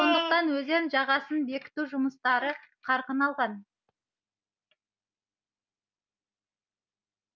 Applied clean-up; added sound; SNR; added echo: none; none; none; none.